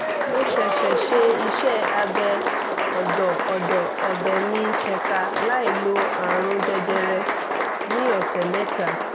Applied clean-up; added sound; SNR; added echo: none; Applause; -1 dB; none.